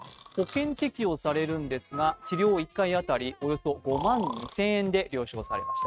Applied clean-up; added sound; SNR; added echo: neural mask model RNNoise.